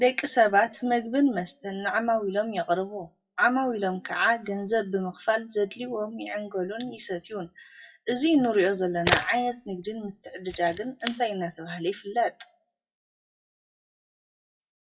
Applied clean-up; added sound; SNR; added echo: classical method WPE with log-MMSE.